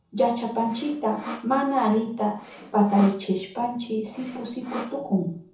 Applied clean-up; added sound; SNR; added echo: none; Sawing; 14 dB; reverberation time 0.6 s.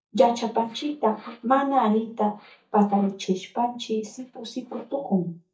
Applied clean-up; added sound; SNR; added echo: neural mask model DeepFilterNet 3.